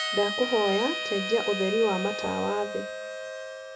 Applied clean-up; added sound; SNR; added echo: none; Harmonica; 5 dB; reverberation time 0.3 s.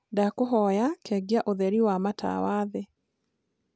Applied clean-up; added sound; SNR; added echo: none; none; none; none.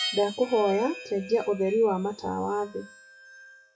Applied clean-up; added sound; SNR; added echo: classical method WPE with log-MMSE.